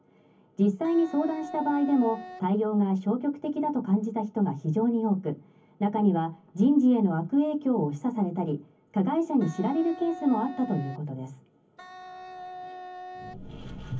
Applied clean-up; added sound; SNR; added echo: none; Wind instrument, woodwind instrument; 15 dB; reverberation time 0.3 s.